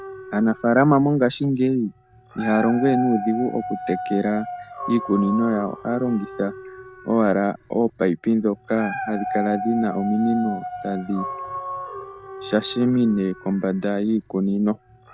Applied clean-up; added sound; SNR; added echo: none; Dog; 11 dB; none.